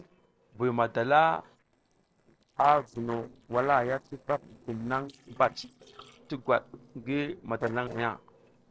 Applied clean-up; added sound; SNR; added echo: neural separator model SepFormer DNS4.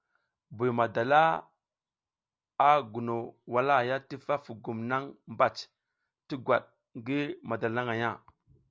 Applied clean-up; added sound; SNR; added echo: none; none; none; none.